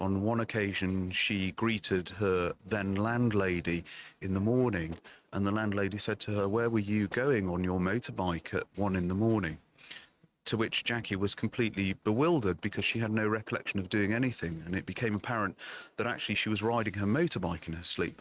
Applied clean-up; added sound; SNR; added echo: neural mask model RNNoise.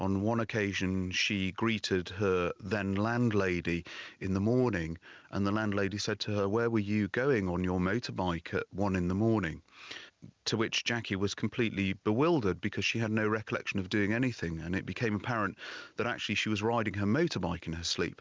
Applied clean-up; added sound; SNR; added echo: none; none; none; none.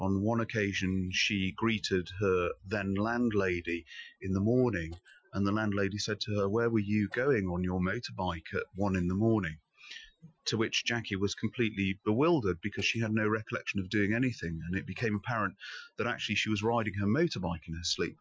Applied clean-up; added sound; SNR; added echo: classical method Wiener filter.